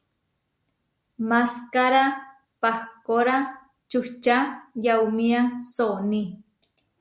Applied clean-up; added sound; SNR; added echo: none; none; none; none.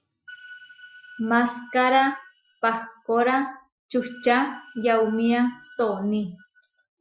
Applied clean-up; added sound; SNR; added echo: classical method Wiener filter.